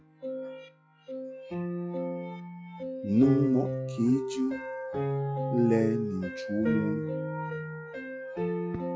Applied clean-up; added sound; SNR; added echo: classical method log-MMSE.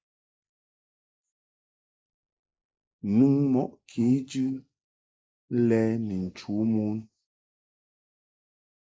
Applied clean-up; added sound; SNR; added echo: neural mask model Resemble Enhance denoiser.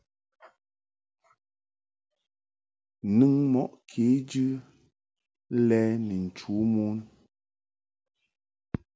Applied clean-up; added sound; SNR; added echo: none; none; none; none.